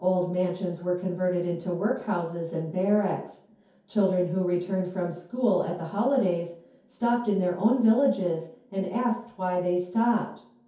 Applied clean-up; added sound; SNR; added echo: none; none; none; reverberation time 0.6 s.